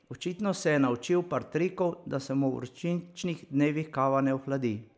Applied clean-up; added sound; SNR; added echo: none; none; none; none.